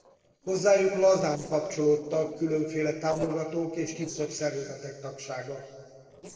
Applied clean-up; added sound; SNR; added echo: neural separator model SepFormer DNS4.